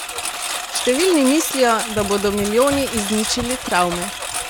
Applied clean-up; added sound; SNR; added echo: none; Engine; 6 dB; none.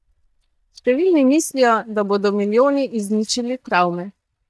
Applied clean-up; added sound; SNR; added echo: neural mask model DeepFilterNet 3.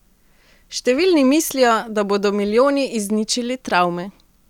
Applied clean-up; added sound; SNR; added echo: none; none; none; none.